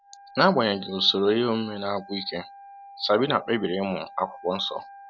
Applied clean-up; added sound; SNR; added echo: none; Wind instrument, woodwind instrument; 20 dB; none.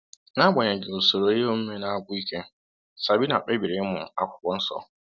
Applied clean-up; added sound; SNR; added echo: none; none; none; none.